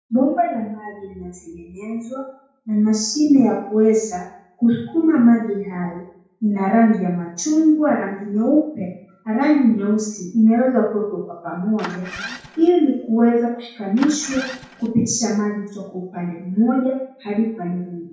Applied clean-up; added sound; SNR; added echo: none; Engine starting; 15 dB; reverberation time 0.5 s.